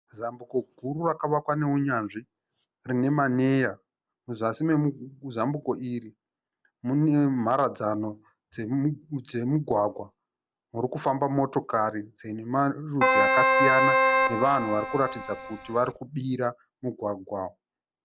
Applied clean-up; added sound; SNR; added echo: none; Keyboard (musical); -4 dB; none.